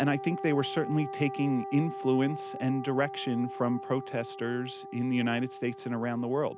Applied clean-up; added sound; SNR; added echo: none; Wind instrument, woodwind instrument; 11 dB; none.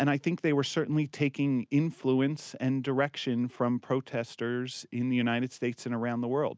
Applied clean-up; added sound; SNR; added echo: none; none; none; none.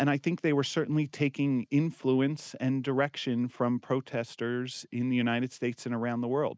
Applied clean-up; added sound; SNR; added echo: neural mask model Resemble Enhance denoiser.